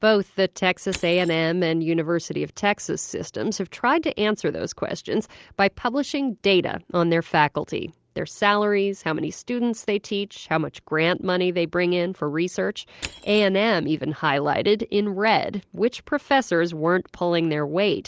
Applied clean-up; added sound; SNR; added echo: none; Crushing; 19 dB; none.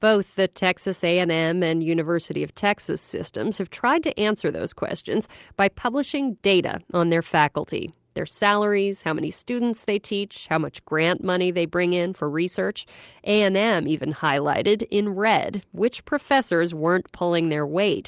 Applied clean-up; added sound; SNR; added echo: none; none; none; none.